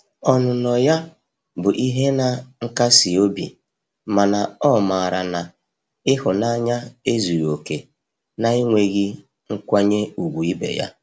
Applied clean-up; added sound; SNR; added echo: none; none; none; none.